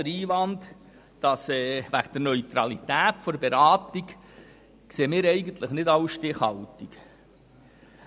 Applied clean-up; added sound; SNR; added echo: none; none; none; none.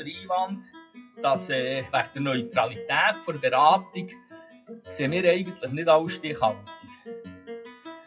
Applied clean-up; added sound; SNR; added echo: classical method WPE with log-MMSE.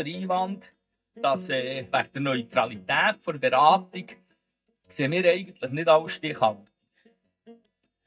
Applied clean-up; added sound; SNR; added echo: neural mask model DeepFilterNet 3.